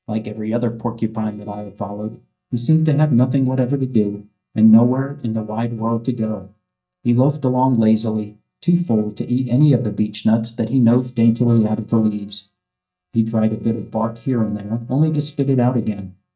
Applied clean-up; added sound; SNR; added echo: neural mask model DeepFilterNet 3.